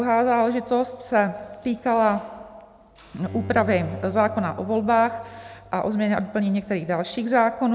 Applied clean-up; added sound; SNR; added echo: none; Bowed string instrument; 18 dB; none.